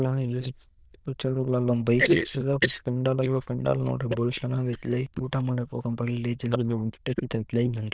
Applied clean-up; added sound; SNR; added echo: neural diffusion model UNIVERSE++.